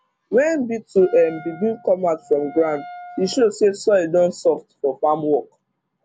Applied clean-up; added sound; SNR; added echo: none; Wind instrument, woodwind instrument; 19 dB; none.